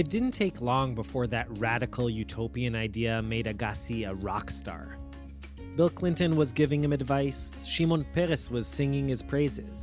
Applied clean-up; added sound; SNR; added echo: none; none; none; none.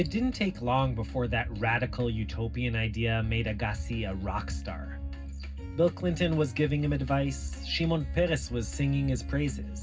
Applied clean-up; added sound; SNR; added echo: none; none; none; reverberation time 0.4 s.